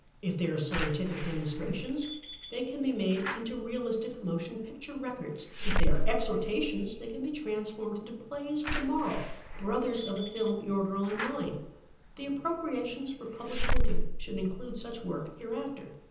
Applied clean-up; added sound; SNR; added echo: none; Slam / Alarm; -2 dB; reverberation time 0.9 s.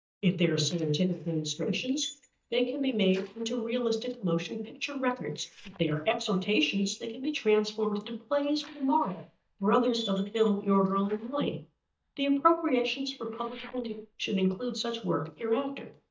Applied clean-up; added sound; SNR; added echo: neural mask model DeepFilterNet 3.